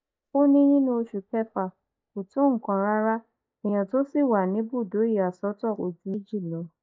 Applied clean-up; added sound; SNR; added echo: neural mask model DeepFilterNet 3.